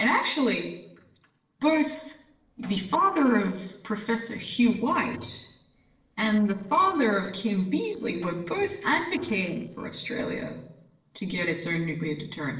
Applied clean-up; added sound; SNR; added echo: neural separator model SepFormer DNS4.